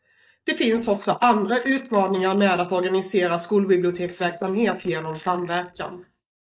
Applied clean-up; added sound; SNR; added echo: neural mask model Resemble Enhance denoiser.